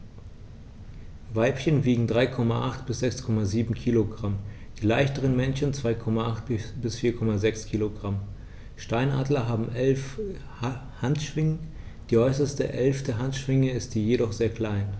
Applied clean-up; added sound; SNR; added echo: none; none; none; none.